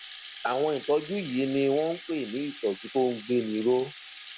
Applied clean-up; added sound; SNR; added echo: none; Rattle (instrument); 16 dB; none.